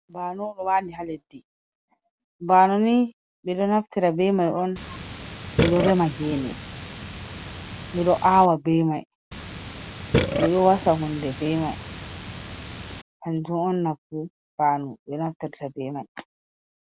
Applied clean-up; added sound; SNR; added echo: none; Burping, eructation; 5 dB; none.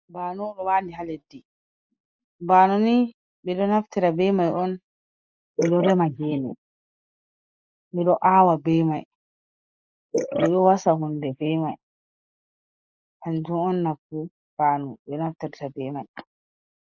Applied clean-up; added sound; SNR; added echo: neural mask model Resemble Enhance denoiser.